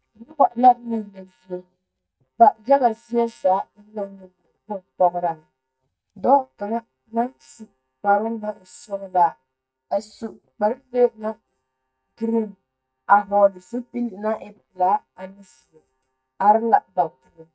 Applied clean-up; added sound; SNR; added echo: neural mask model DeepFilterNet 3.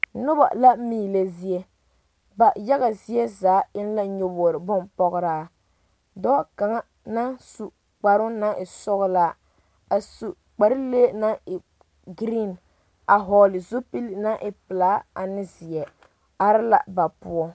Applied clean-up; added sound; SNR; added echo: none; none; none; none.